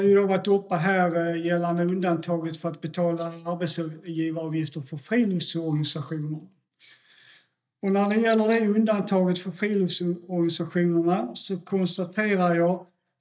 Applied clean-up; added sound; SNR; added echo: neural mask model DeepFilterNet 3.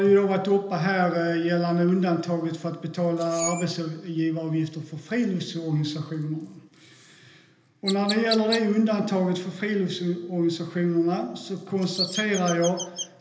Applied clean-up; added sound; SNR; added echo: none; Chirp, tweet; 14 dB; reverberation time 1.4 s.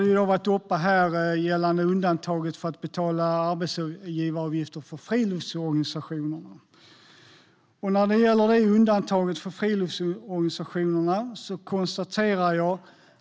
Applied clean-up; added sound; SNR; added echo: none; none; none; none.